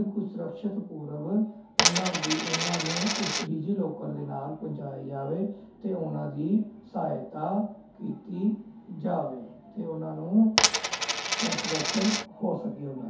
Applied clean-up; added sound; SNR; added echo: none; Coin (dropping); -3 dB; reverberation time 0.5 s.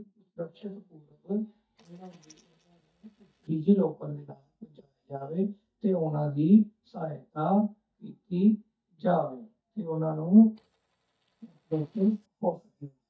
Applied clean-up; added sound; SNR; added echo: neural mask model DeepFilterNet 3.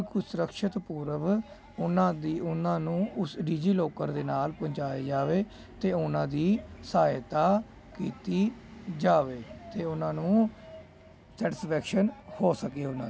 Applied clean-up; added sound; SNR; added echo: none; none; none; none.